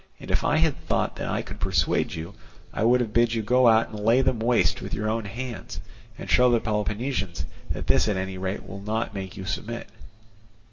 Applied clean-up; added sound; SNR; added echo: none; none; none; reverberation time 1.9 s.